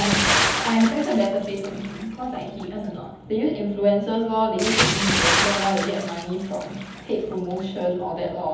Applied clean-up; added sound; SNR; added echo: none; Bathtub (filling or washing) / Splash, splatter; 2 dB; reverberation time 1.3 s.